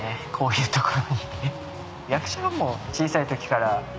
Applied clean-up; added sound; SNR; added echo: none; none; none; none.